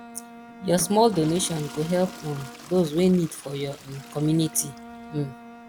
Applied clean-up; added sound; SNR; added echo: none; Bowed string instrument + Toilet flush / Water; 16 dB; none.